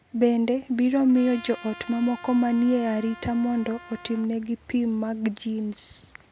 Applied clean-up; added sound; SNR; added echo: none; Trumpet; 20 dB; none.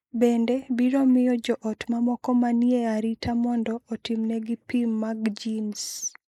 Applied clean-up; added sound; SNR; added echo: neural mask model Resemble Enhance denoiser.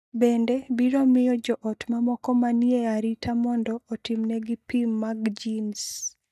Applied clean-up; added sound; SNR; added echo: neural mask model DeepFilterNet 3.